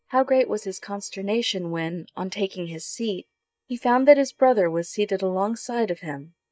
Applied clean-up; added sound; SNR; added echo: neural mask model DeepFilterNet 3.